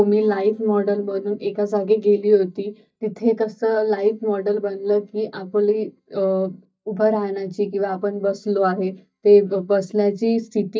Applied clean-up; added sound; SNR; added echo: neural mask model DeepFilterNet 3.